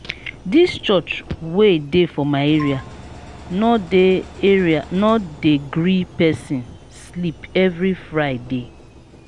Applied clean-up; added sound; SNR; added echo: none; Engine + Marimba, xylophone; 20 dB; none.